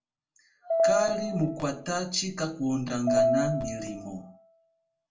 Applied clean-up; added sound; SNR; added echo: none; Piano; -2 dB; reverberation time 0.3 s.